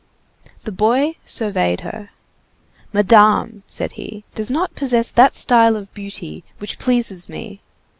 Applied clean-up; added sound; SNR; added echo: none; none; none; none.